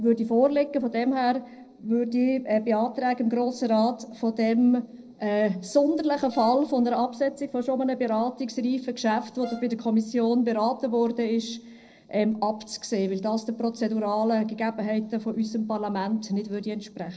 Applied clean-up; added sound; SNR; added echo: neural separator model SepFormer DNS4.